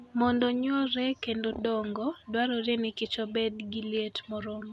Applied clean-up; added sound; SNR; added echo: none; none; none; none.